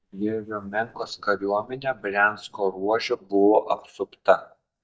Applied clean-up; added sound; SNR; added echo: neural mask model DeepFilterNet 3.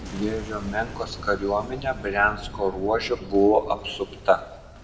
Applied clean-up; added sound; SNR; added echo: none; Boom; 13 dB; reverberation time 0.9 s.